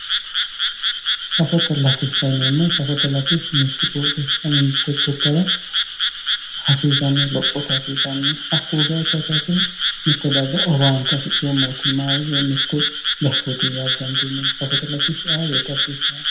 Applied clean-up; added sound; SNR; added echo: none; Frog; 0 dB; reverberation time 0.5 s.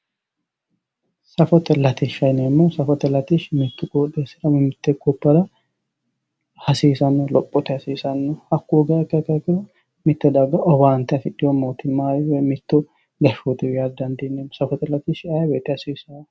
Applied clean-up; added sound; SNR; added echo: none; none; none; none.